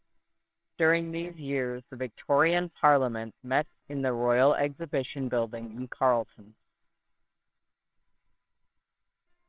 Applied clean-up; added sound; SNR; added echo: neural separator model SepFormer WHAMR!.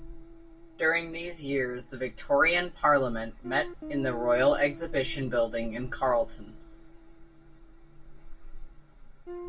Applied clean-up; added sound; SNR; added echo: none; Guitar; 17 dB; reverberation time 0.2 s.